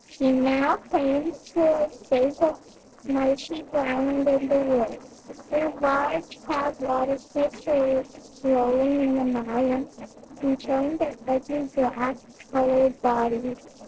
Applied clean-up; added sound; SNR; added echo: neural separator model SepFormer DNS4.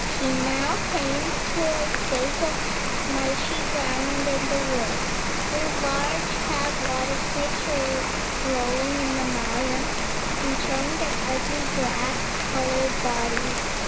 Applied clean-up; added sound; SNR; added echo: none; Rain; -4 dB; reverberation time 0.2 s.